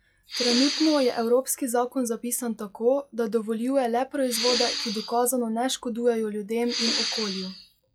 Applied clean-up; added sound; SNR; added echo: classical method log-MMSE.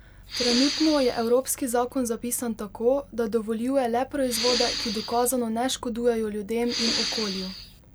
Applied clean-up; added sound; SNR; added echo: none; Respiratory sounds; 4 dB; none.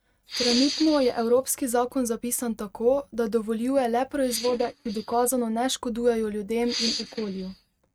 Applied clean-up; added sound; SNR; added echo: neural mask model RNNoise.